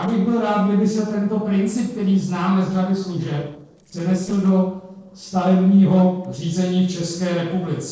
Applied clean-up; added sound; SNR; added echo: neural separator model SepFormer DNS4.